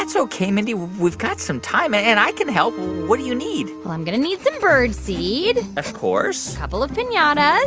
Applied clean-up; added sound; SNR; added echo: none; none; none; none.